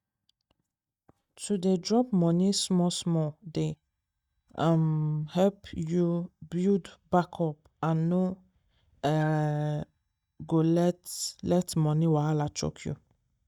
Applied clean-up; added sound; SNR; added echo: neural mask model DeepFilterNet 3.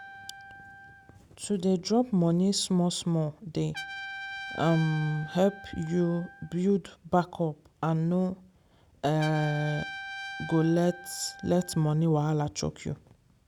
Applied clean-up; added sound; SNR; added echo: none; Trumpet; 15 dB; none.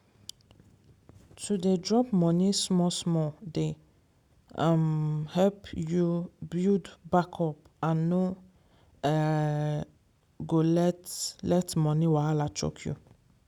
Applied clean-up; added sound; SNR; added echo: none; none; none; none.